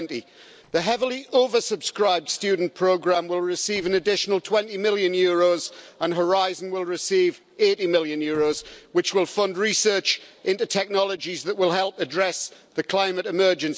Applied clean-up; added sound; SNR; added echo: neural separator model SepFormer DNS4.